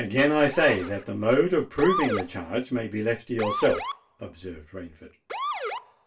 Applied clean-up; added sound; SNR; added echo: none; Motor vehicle (road) / Siren; 9 dB; reverberation time 0.2 s.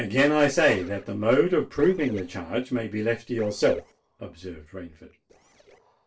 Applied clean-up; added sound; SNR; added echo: neural separator model SepFormer DNS4.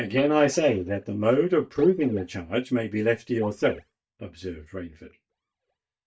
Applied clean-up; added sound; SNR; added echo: neural mask model DeepFilterNet 3.